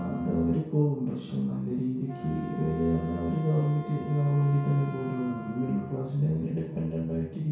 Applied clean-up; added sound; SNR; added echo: none; Wind instrument, woodwind instrument; 16 dB; reverberation time 0.6 s.